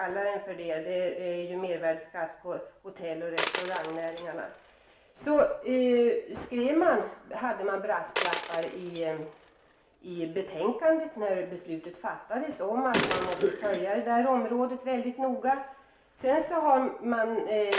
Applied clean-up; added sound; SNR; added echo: none; Coin (dropping); 11 dB; reverberation time 0.7 s.